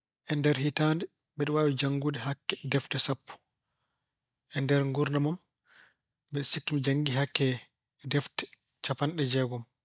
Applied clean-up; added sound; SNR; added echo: none; none; none; none.